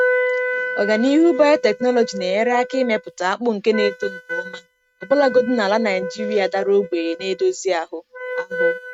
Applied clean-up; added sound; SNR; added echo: neural mask model RNNoise.